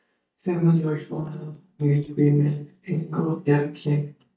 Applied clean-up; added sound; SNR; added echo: neural mask model DeepFilterNet 3.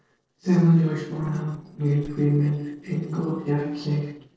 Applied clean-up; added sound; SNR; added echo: neural separator model SepFormer DNS4.